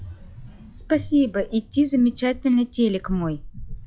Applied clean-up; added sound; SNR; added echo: classical method log-MMSE.